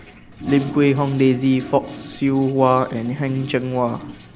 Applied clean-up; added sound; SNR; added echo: none; Toilet flush; 14 dB; none.